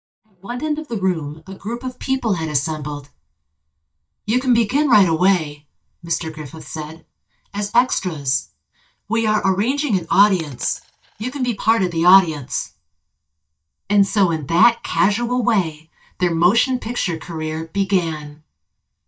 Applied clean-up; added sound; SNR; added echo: neural mask model DeepFilterNet 3.